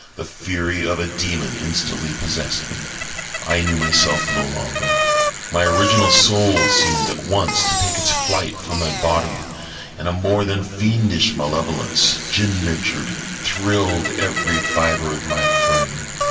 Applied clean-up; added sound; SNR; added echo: none; Bicycle; 3 dB; reverberation time 2.5 s.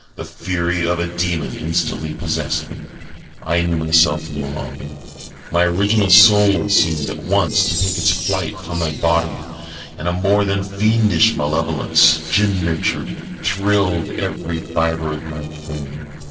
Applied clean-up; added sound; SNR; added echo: neural separator model SepFormer DNS4.